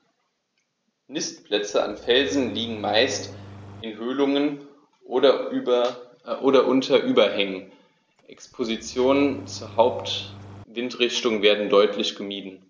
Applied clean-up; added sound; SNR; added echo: none; Engine starting; 19 dB; none.